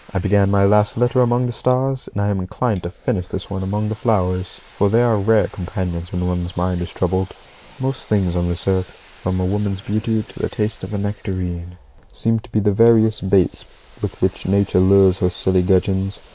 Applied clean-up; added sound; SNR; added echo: neural mask model Resemble Enhance denoiser.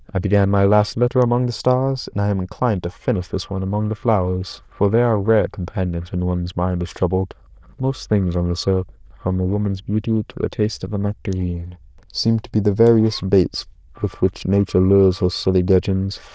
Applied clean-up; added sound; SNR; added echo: neural diffusion model UNIVERSE++.